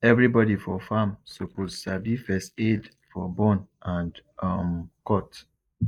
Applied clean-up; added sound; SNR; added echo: neural mask model Resemble Enhance denoiser.